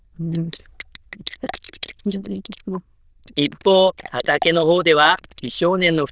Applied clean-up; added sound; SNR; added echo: neural diffusion model UNIVERSE++.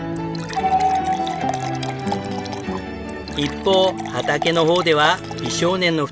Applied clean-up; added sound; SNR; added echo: none; Fill (with liquid) / Water; 12 dB; none.